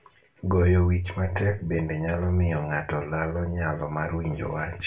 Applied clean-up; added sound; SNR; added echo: none; none; none; reverberation time 0.2 s.